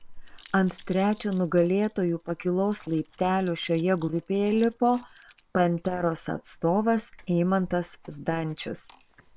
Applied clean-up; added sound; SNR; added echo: neural separator model SepFormer WHAM!.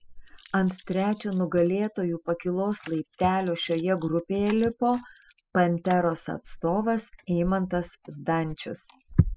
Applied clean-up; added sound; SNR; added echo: classical method spectral subtraction.